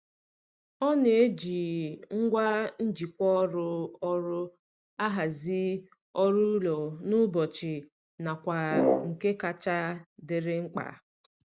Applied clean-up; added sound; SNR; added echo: none; Brass instrument; 0 dB; none.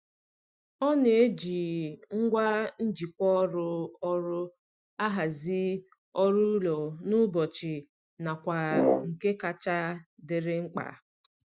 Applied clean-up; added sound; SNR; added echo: classical method Wiener filter.